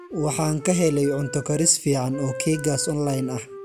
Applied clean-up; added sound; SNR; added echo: none; Wind instrument, woodwind instrument; 14 dB; none.